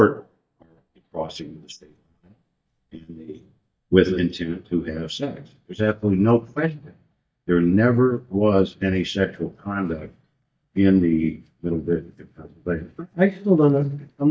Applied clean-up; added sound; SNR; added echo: neural mask model DeepFilterNet 3.